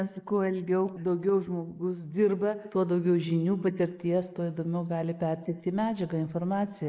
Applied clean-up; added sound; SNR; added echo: neural mask model Resemble Enhance denoiser.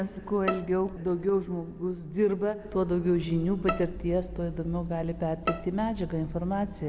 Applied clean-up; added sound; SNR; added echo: none; Bowed string instrument; 10 dB; none.